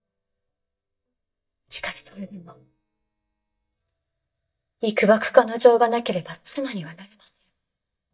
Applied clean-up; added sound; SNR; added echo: neural mask model DeepFilterNet 3.